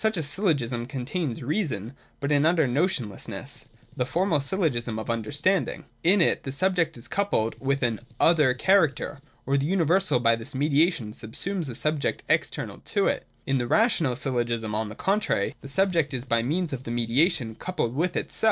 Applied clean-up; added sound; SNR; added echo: neural separator model SepFormer DNS4.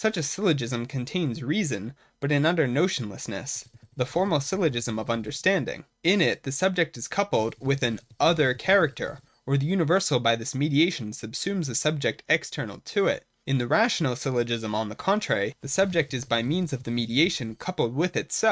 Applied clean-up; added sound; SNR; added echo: neural mask model RNNoise.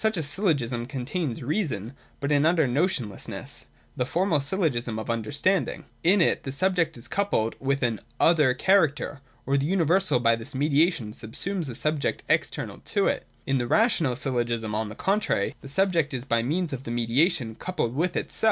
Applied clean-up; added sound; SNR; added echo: none; none; none; none.